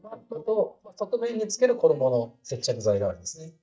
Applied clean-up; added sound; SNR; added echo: neural mask model DeepFilterNet 3.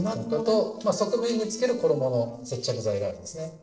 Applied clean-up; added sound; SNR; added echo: neural separator model SepFormer DNS4.